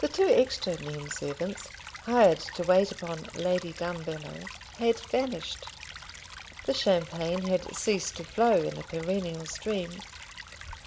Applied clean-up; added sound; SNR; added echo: none; Stream / Trickle, dribble; 15 dB; none.